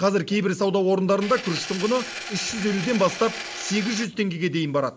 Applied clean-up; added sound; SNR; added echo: none; Engine; 10 dB; none.